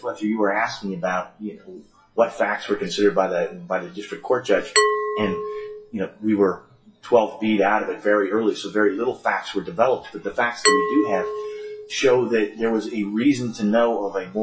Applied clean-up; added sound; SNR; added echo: classical method WPE with log-MMSE.